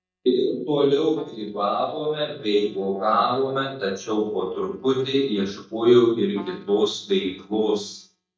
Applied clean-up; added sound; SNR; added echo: neural mask model DeepFilterNet 3.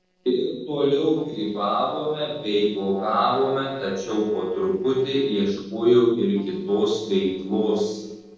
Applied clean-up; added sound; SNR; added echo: neural separator model SepFormer DNS4.